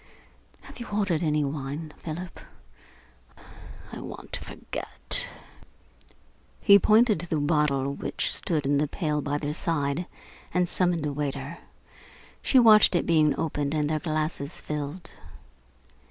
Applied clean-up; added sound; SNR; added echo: none; none; none; none.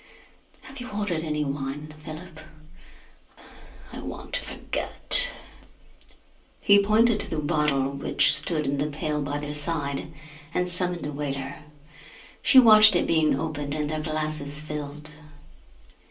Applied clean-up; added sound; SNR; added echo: none; none; none; reverberation time 0.3 s.